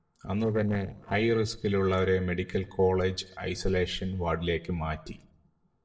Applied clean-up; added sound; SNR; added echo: neural separator model SepFormer DNS4.